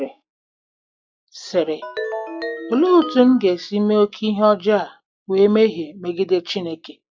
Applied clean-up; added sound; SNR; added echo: classical method log-MMSE.